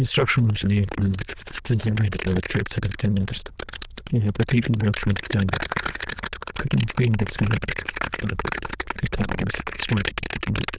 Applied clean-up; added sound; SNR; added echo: neural diffusion model UNIVERSE++.